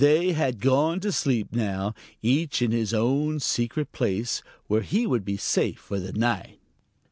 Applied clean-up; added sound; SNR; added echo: none; none; none; none.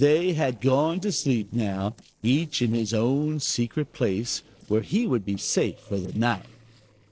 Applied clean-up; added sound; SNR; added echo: neural separator model SepFormer DNS4.